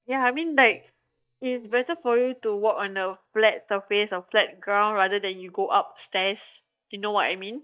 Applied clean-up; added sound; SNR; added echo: neural mask model DeepFilterNet 3.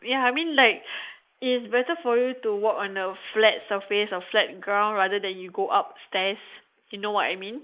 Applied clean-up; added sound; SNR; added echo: neural mask model Resemble Enhance denoiser.